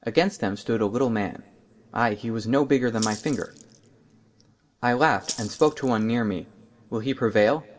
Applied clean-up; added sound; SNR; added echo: none; Rattle (instrument); 14 dB; reverberation time 0.3 s.